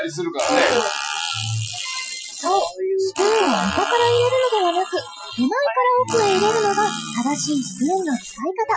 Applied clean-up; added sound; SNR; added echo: classical method Wiener filter.